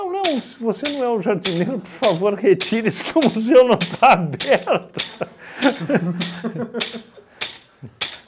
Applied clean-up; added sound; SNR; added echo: none; Tools; 10 dB; none.